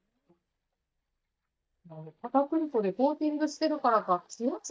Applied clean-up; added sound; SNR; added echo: neural mask model DeepFilterNet 3.